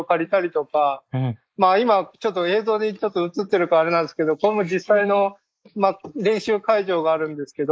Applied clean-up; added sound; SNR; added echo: neural mask model Resemble Enhance denoiser.